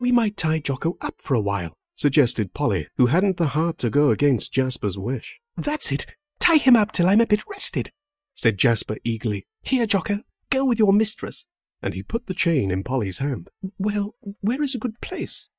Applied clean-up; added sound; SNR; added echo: neural mask model DeepFilterNet 3.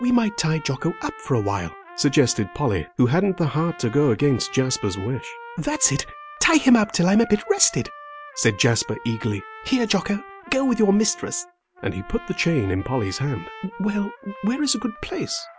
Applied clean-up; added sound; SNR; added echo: none; Trumpet; 18 dB; none.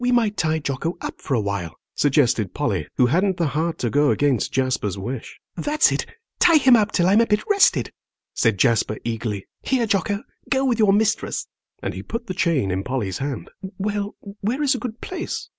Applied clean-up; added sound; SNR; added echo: none; none; none; none.